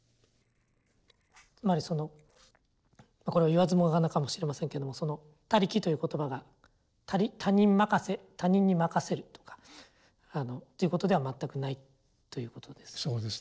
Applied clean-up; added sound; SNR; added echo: neural separator model SepFormer DNS4.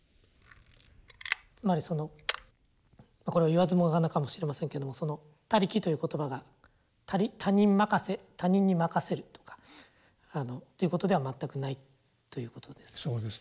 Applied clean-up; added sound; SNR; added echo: neural mask model Resemble Enhance denoiser.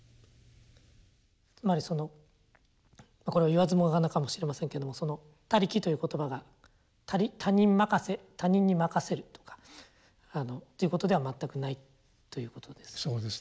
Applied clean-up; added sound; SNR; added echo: none; none; none; none.